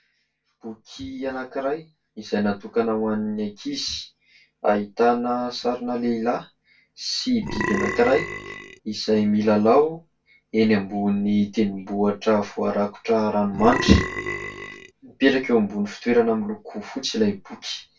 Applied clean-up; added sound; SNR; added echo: none; Burping, eructation; 5 dB; reverberation time 0.2 s.